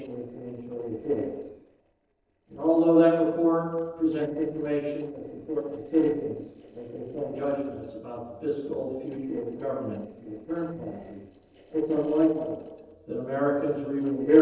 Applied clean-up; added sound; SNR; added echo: neural separator model SepFormer DNS4.